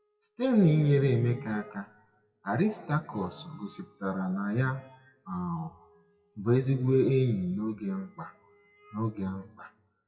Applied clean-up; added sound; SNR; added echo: classical method WPE with log-MMSE.